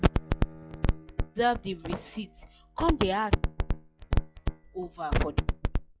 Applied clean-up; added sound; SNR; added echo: classical method log-MMSE.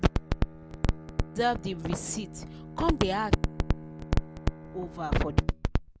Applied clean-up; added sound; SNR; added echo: none; Bowed string instrument; 15 dB; none.